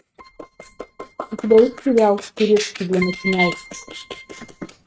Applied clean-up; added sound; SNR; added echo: neural mask model RNNoise.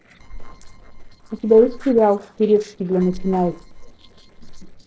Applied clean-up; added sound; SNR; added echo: neural separator model SepFormer DNS4.